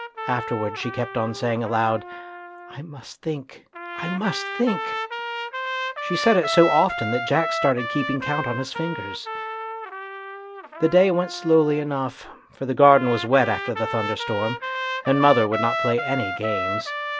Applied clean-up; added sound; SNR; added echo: none; Trumpet; 7 dB; none.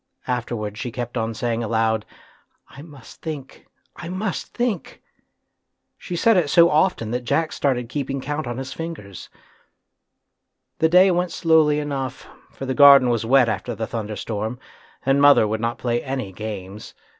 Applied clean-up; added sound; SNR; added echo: none; none; none; none.